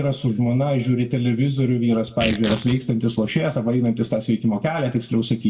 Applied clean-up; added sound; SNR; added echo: none; Tearing; 11 dB; reverberation time 0.6 s.